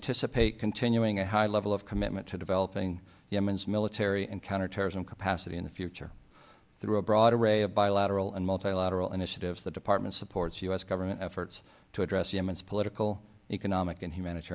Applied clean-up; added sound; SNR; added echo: none; none; none; none.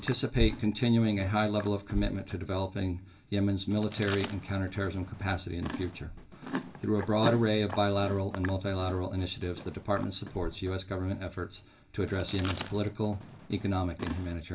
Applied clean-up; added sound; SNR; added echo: none; Chewing, mastication; 13 dB; reverberation time 0.2 s.